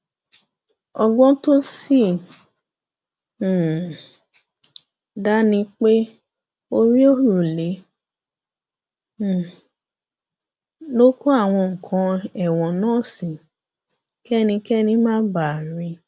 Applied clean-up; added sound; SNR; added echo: none; none; none; none.